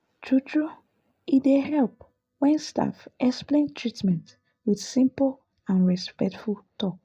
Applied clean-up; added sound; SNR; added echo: neural mask model DeepFilterNet 3.